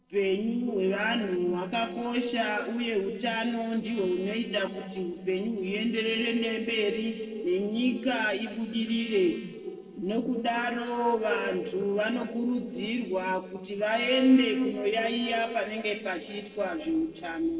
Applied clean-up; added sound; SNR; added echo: neural separator model SepFormer DNS4.